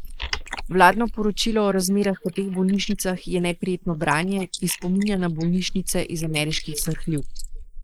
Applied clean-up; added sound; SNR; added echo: neural mask model Resemble Enhance denoiser.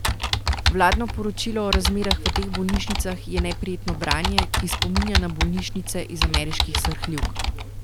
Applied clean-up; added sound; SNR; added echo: none; Computer keyboard; -3 dB; none.